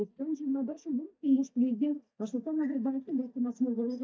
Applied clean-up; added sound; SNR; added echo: neural mask model DeepFilterNet 3.